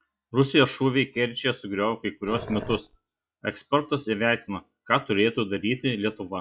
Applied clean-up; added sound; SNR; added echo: classical method log-MMSE.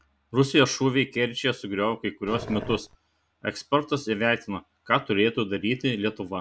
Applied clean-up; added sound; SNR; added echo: none; Growling; 12 dB; none.